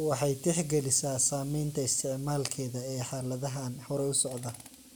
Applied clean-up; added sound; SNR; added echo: none; Tools; 19 dB; none.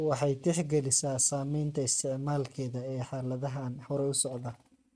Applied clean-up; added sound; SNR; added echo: neural mask model RNNoise.